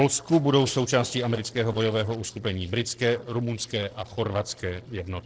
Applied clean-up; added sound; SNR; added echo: neural separator model SepFormer DNS4.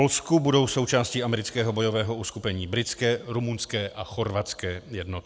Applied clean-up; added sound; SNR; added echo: none; none; none; none.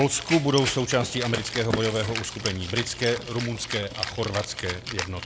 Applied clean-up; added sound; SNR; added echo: none; Run + Rattle (instrument); 7 dB; none.